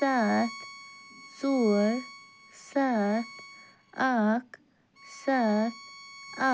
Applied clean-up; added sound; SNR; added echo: none; Bowed string instrument; 17 dB; none.